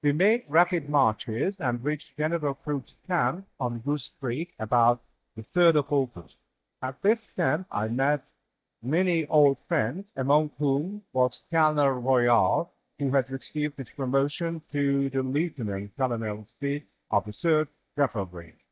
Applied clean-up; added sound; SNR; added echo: neural mask model DeepFilterNet 3.